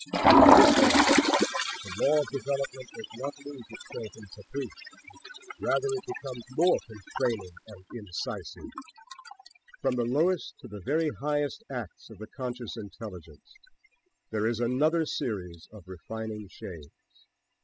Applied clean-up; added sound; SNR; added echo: classical method spectral subtraction.